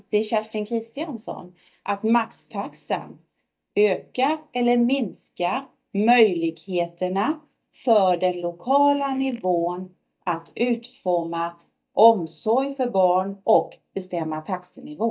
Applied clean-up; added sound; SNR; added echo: neural mask model DeepFilterNet 3.